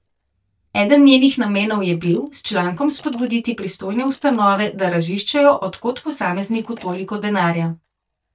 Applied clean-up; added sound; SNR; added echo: neural mask model DeepFilterNet 3.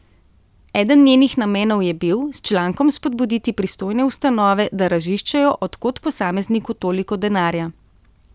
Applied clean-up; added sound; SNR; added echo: none; none; none; none.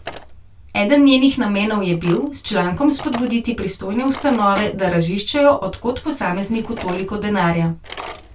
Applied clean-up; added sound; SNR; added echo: none; Drawer open or close; 18 dB; reverberation time 0.2 s.